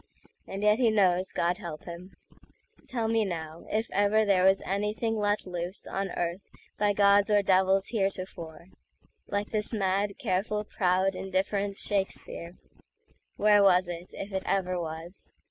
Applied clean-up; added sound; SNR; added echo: none; none; none; none.